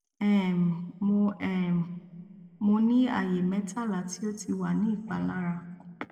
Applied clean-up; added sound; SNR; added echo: none; none; none; reverberation time 1.4 s.